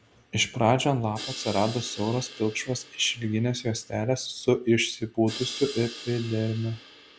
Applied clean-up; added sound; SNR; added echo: none; Crash cymbal; 16 dB; none.